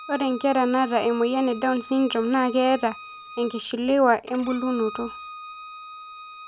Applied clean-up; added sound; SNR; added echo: none; Bowed string instrument; 16 dB; none.